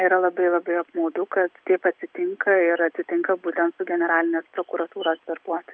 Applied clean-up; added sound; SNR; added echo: none; none; none; none.